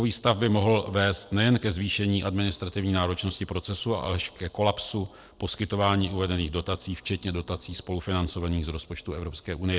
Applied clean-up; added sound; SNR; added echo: neural separator model SepFormer DNS4.